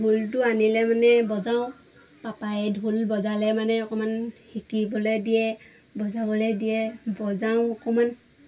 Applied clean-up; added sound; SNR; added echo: none; none; none; reverberation time 0.1 s.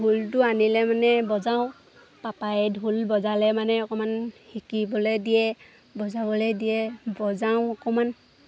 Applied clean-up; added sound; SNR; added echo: none; none; none; none.